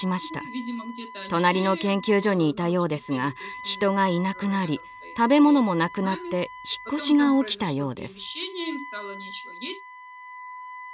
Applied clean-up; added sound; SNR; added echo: none; Wind instrument, woodwind instrument; 16 dB; none.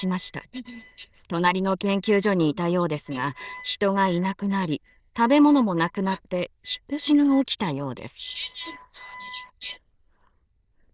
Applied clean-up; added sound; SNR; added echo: neural diffusion model UNIVERSE++.